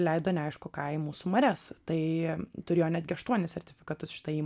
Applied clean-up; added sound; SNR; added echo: none; none; none; none.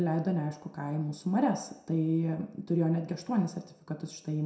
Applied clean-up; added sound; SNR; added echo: none; none; none; reverberation time 0.6 s.